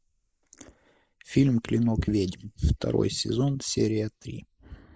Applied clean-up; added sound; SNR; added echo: neural mask model Resemble Enhance denoiser.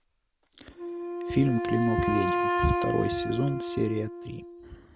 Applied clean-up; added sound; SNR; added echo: none; Wind instrument, woodwind instrument; 1 dB; none.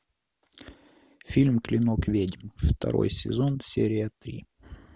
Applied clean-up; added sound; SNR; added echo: none; none; none; none.